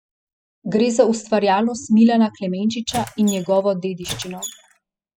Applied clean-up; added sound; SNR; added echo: classical method spectral subtraction.